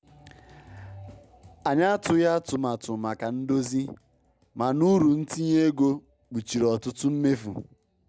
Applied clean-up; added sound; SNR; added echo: none; none; none; none.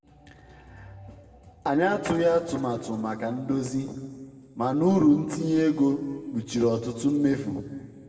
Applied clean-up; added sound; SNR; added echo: none; none; none; reverberation time 1.9 s.